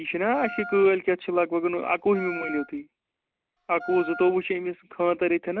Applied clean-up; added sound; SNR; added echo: none; Wind instrument, woodwind instrument; 13 dB; none.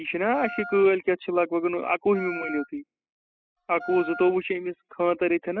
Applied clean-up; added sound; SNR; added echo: classical method spectral subtraction.